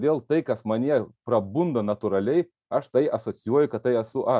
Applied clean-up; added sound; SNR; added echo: none; none; none; none.